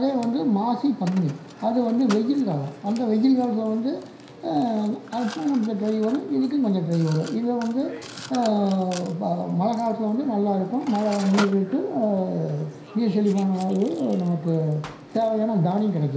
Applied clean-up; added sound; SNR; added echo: none; Mechanisms; 17 dB; reverberation time 0.5 s.